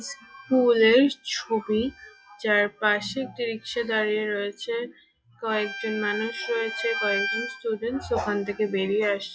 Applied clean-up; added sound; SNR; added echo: classical method log-MMSE.